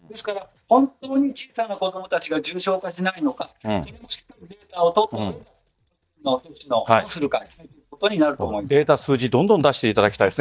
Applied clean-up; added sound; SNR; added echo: neural mask model DeepFilterNet 3.